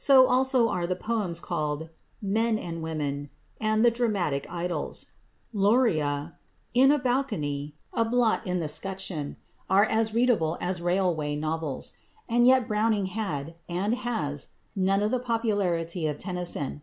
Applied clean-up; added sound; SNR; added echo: none; none; none; none.